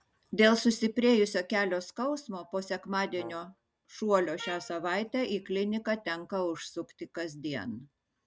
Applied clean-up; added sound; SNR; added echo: none; Trumpet + Brass instrument; 19 dB; none.